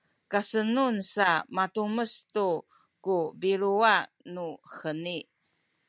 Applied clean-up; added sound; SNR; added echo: none; none; none; none.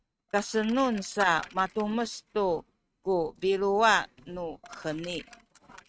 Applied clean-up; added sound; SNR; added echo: neural mask model RNNoise.